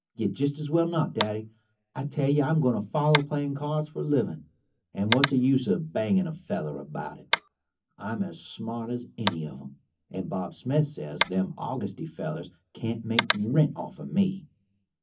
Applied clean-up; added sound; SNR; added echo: none; Tap; 7 dB; reverberation time 0.3 s.